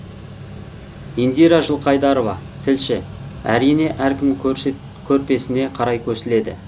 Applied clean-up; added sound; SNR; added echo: none; Mechanical fan; 15 dB; none.